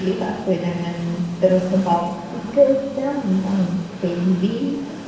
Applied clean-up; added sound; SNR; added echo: none; Train; 14 dB; reverberation time 1.2 s.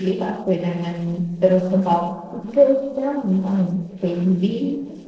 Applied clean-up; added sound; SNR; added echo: neural separator model SepFormer DNS4.